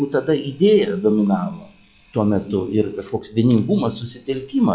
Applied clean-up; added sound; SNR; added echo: classical method log-MMSE.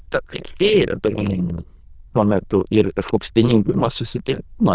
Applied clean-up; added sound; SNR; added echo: neural diffusion model UNIVERSE++.